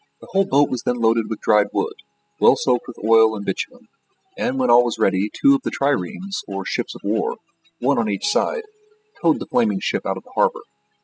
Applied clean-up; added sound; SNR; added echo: classical method spectral subtraction.